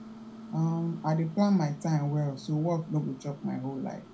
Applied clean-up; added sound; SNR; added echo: none; Microwave oven; 17 dB; reverberation time 0.2 s.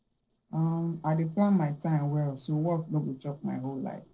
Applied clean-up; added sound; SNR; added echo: neural separator model SepFormer DNS4.